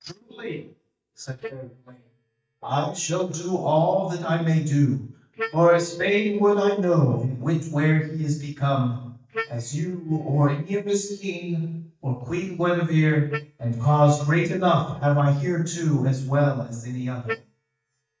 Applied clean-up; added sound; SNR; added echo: neural mask model DeepFilterNet 3.